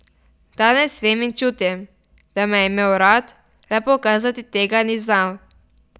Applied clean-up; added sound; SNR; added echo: none; none; none; none.